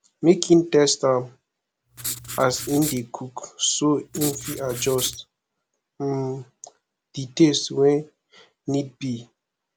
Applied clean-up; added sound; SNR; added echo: none; Writing; 10 dB; none.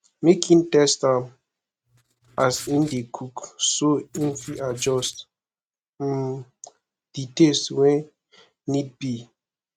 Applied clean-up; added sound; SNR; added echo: neural mask model RNNoise.